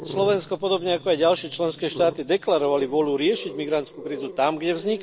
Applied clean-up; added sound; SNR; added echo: none; Growling; 15 dB; none.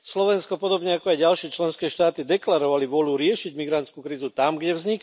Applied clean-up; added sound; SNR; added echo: none; none; none; none.